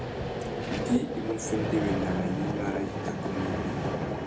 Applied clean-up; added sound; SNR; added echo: none; Vehicle; -2 dB; none.